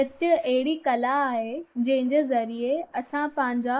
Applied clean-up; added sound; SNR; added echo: neural mask model Resemble Enhance denoiser.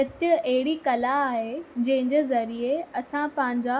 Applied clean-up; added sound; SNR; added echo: none; none; none; none.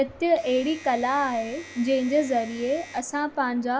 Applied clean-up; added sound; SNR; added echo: none; Domestic sounds, home sounds; 20 dB; none.